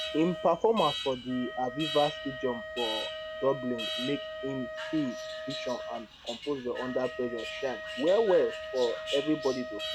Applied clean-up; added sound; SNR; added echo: none; Wind instrument, woodwind instrument + Alarm; 7 dB; none.